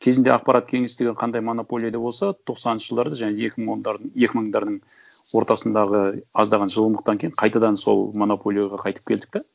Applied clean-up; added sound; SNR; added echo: none; none; none; none.